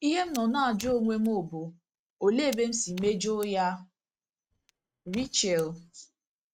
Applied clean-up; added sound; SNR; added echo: neural mask model RNNoise.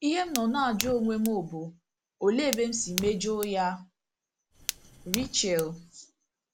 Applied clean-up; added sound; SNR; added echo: none; Fire; 11 dB; none.